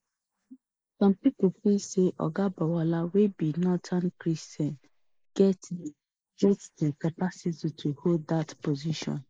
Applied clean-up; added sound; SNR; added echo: neural mask model Resemble Enhance denoiser.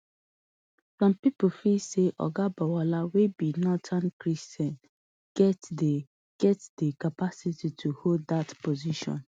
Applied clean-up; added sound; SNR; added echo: none; none; none; none.